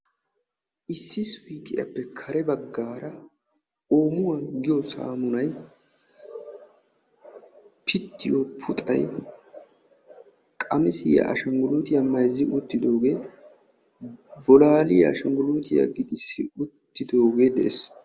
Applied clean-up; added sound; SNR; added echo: none; none; none; none.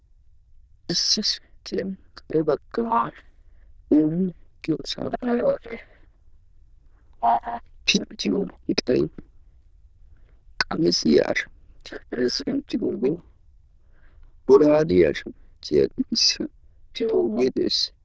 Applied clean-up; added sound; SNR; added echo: neural diffusion model UNIVERSE++.